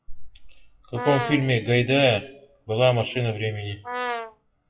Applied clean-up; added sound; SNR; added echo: classical method WPE with log-MMSE.